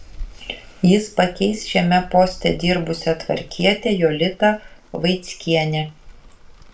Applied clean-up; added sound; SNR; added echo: none; Rain; 17 dB; reverberation time 0.2 s.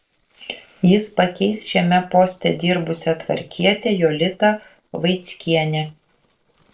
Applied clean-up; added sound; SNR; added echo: neural separator model SepFormer DNS4.